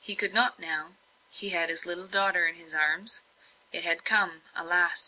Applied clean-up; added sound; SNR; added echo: none; none; none; none.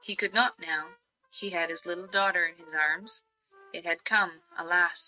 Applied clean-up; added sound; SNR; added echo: neural mask model RNNoise.